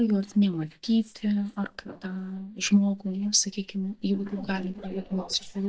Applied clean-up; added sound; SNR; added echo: neural mask model DeepFilterNet 3.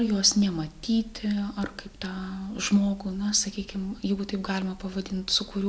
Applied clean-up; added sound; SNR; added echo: none; none; none; none.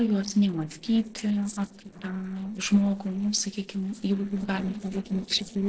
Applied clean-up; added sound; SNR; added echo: neural separator model SepFormer DNS4.